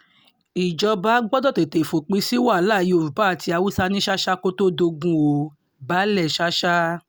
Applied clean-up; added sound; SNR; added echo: none; none; none; none.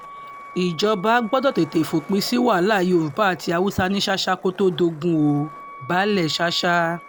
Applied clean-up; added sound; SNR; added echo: none; Wind instrument, woodwind instrument + Skateboard; 20 dB; none.